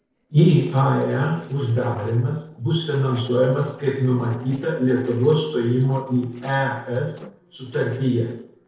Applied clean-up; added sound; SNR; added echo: neural separator model SepFormer DNS4.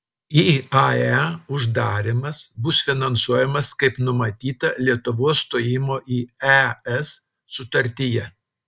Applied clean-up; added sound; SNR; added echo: none; none; none; none.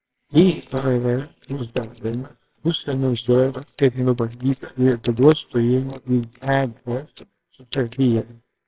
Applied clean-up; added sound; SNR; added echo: neural separator model SepFormer WHAMR!.